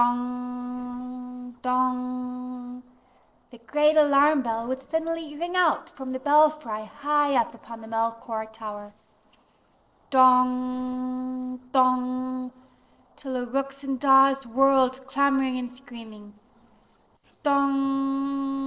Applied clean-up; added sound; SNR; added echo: neural separator model SepFormer DNS4.